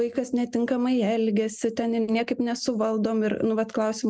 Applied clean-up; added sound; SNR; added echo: none; none; none; none.